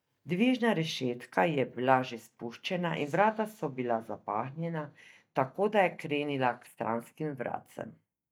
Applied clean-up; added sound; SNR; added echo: neural mask model DeepFilterNet 3.